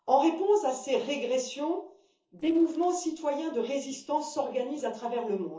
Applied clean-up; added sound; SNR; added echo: neural separator model SepFormer DNS4.